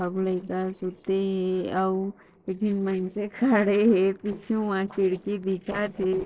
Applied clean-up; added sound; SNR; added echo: neural separator model SepFormer DNS4.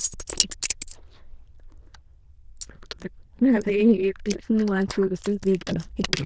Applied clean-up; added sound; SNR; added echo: neural diffusion model UNIVERSE++.